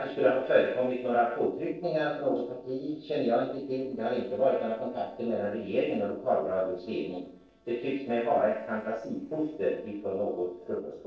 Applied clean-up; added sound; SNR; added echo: neural separator model SepFormer DNS4.